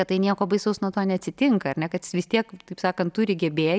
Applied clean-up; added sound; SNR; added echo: none; none; none; none.